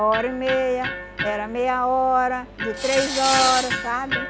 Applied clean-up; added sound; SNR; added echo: none; Tools + Electric guitar; 6 dB; none.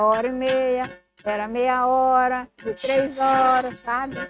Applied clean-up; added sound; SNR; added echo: neural mask model RNNoise.